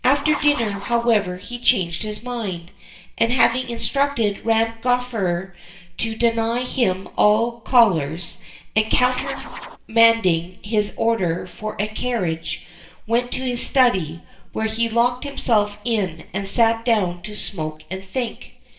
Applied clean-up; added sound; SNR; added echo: none; Writing; 12 dB; reverberation time 0.7 s.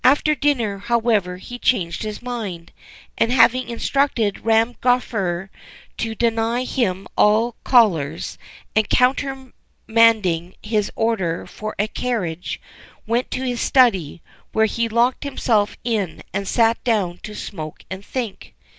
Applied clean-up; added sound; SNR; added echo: none; none; none; none.